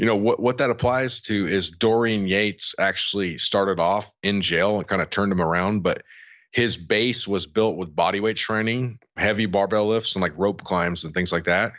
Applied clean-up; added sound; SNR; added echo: none; none; none; none.